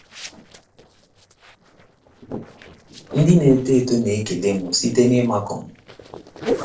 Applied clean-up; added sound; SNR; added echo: neural separator model SepFormer DNS4.